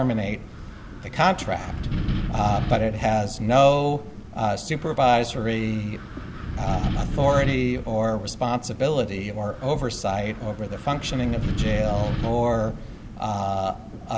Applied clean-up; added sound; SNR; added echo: none; Wind; 6 dB; none.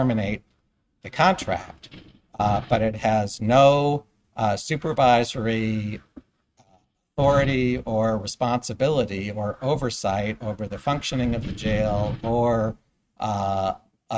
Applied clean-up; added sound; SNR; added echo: neural mask model RNNoise.